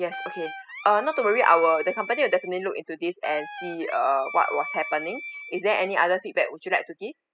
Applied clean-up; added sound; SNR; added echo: classical method spectral subtraction.